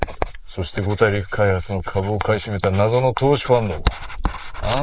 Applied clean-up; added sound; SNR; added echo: neural mask model Resemble Enhance denoiser.